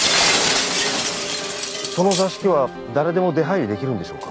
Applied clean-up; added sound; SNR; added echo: none; Shatter; 1 dB; none.